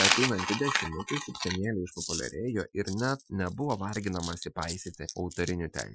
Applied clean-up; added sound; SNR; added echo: classical method Wiener filter.